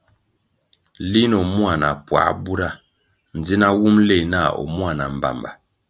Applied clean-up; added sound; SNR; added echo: none; none; none; none.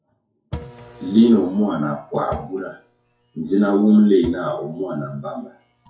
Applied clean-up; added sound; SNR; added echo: classical method WPE with log-MMSE.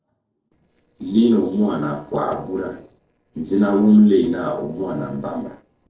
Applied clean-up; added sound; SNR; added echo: neural separator model SepFormer DNS4.